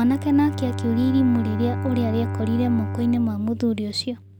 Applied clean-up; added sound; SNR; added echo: none; Bowed string instrument; 6 dB; none.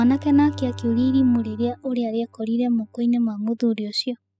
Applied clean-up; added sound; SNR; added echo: classical method spectral subtraction.